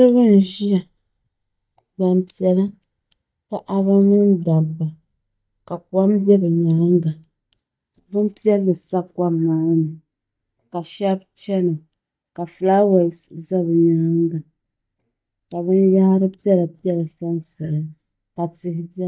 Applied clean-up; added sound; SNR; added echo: neural mask model DeepFilterNet 3.